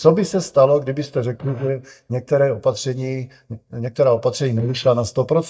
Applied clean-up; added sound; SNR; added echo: neural mask model DeepFilterNet 3.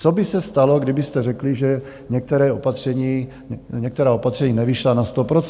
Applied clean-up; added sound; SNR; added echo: none; none; none; none.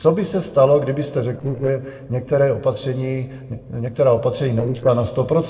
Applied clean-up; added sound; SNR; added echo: neural separator model SepFormer DNS4.